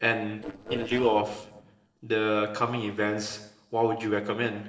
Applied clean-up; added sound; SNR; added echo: neural separator model SepFormer DNS4.